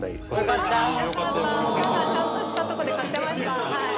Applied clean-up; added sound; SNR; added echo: none; Scissors + Bowed string instrument; 14 dB; none.